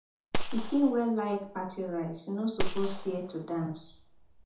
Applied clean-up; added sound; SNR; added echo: none; Gunshot, gunfire; 1 dB; reverberation time 0.6 s.